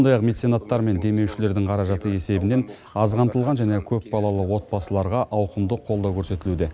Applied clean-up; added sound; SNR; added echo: none; none; none; none.